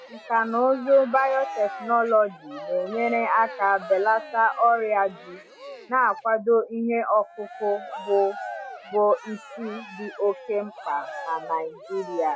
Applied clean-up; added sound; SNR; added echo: none; Cheering; 14 dB; none.